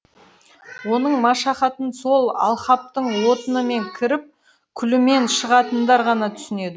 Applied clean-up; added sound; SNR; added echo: none; none; none; none.